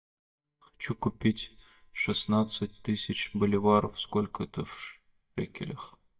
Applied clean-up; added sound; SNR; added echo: neural mask model DeepFilterNet 3.